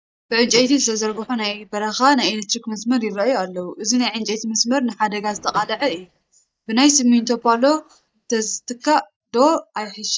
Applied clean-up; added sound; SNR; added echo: neural mask model DeepFilterNet 3.